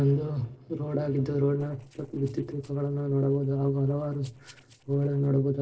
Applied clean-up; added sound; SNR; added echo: neural separator model SepFormer DNS4.